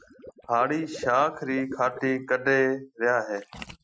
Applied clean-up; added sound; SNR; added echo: classical method Wiener filter.